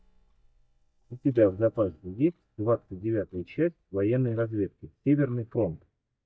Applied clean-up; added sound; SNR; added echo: neural mask model DeepFilterNet 3.